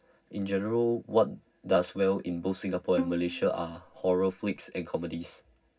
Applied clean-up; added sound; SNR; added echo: none; Bowed string instrument; 8 dB; reverberation time 0.4 s.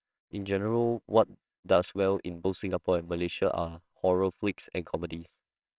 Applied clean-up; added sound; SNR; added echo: neural separator model SepFormer WHAMR!.